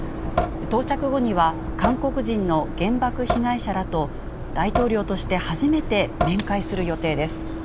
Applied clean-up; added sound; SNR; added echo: none; Drip / Sink (filling or washing) / Water tap, faucet; 5 dB; none.